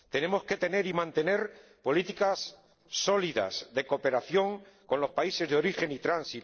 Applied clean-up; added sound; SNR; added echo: neural separator model SepFormer DNS4.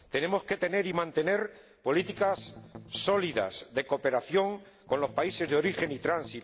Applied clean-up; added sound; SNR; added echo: none; Strum; 17 dB; none.